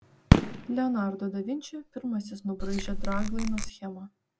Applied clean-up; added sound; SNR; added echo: none; Squeak / Tools + Fireworks; -4 dB; none.